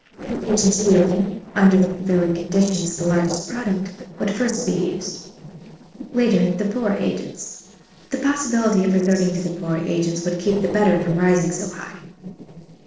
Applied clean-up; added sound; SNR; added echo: neural separator model SepFormer DNS4.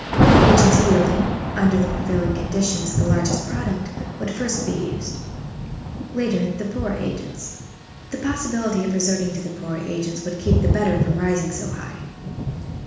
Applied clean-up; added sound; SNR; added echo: none; Thunder / Rain; 0 dB; reverberation time 1.1 s.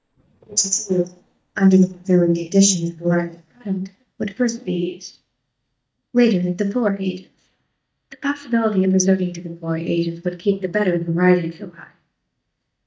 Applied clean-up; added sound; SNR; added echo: neural mask model DeepFilterNet 3.